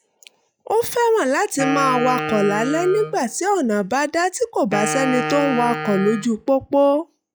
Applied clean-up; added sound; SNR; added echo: classical method log-MMSE.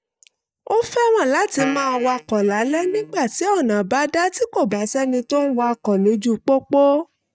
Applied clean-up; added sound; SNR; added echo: neural mask model DeepFilterNet 3.